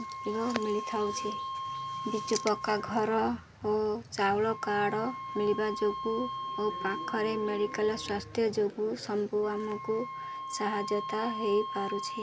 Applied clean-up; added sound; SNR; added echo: none; Wind instrument, woodwind instrument; 8 dB; none.